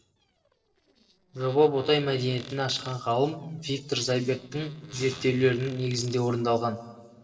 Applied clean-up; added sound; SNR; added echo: neural separator model SepFormer DNS4.